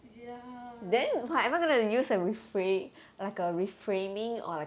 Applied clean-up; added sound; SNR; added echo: none; none; none; none.